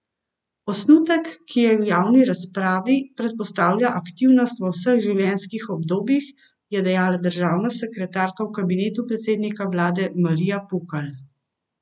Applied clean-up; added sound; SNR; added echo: none; none; none; none.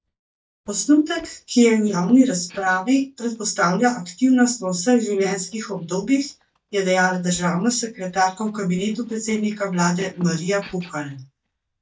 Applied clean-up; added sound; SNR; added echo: neural mask model DeepFilterNet 3.